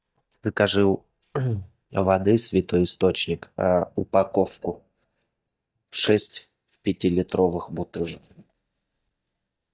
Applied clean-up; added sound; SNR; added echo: neural mask model DeepFilterNet 3.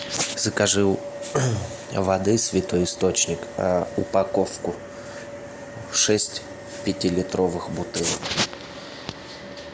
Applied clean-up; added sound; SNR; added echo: none; none; none; none.